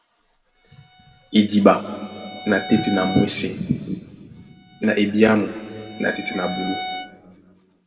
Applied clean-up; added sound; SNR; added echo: none; Bowed string instrument; 13 dB; reverberation time 2.1 s.